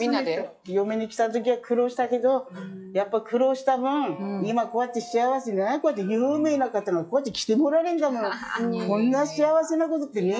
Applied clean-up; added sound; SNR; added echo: classical method log-MMSE.